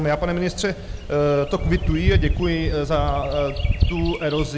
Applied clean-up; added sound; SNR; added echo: none; Bird vocalization, bird call, bird song; 2 dB; none.